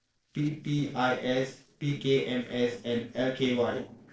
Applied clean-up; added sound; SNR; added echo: neural separator model SepFormer DNS4.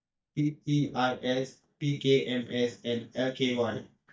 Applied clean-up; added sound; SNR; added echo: neural mask model DeepFilterNet 3.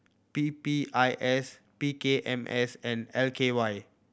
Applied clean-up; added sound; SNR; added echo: none; none; none; none.